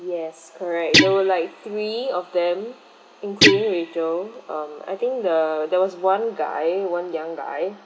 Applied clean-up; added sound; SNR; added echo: none; Guitar; -1 dB; none.